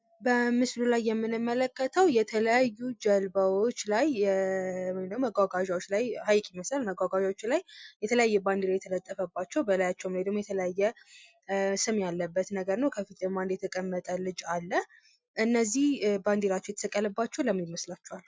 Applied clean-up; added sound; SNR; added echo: none; none; none; none.